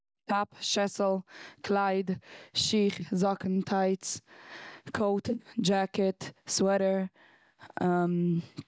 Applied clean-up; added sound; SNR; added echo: none; none; none; none.